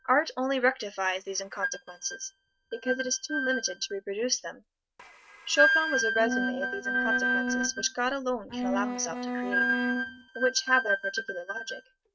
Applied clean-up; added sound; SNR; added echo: neural mask model RNNoise.